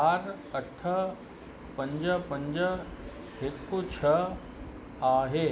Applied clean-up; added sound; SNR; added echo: none; none; none; none.